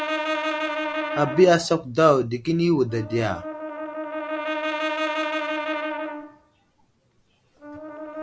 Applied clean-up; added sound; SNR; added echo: none; Brass instrument; 4 dB; none.